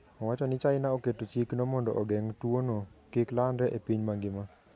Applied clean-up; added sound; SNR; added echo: none; none; none; none.